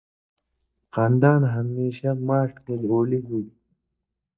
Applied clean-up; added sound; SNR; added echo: neural mask model DeepFilterNet 3.